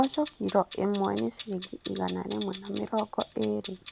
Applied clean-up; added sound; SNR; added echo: none; Clock; 11 dB; none.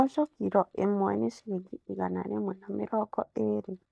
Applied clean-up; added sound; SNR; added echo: neural mask model DeepFilterNet 3.